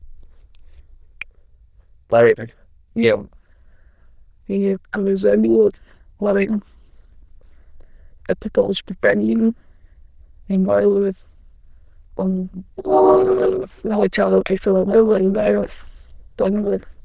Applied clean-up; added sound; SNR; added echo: neural diffusion model UNIVERSE++.